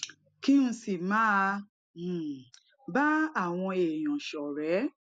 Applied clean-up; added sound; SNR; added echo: none; none; none; none.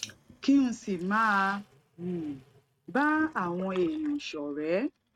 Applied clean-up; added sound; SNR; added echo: neural mask model RNNoise.